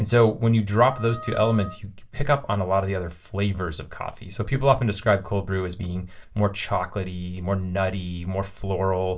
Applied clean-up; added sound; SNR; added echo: none; Wind instrument, woodwind instrument; 15 dB; reverberation time 0.2 s.